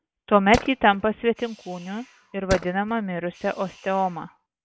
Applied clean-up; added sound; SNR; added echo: none; Tools; 12 dB; none.